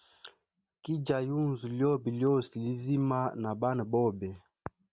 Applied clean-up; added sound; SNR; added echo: none; none; none; none.